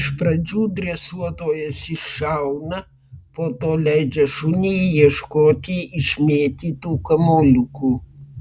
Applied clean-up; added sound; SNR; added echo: none; none; none; none.